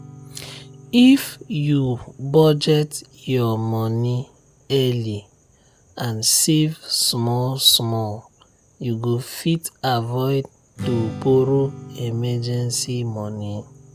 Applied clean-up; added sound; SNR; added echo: none; Strum; 19 dB; none.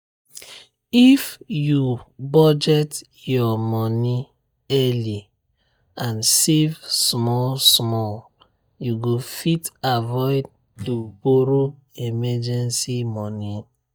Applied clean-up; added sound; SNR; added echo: neural mask model DeepFilterNet 3.